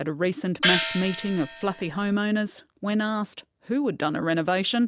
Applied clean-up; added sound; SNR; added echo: none; Gong; 3 dB; none.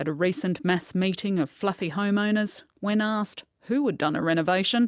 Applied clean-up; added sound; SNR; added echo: none; none; none; none.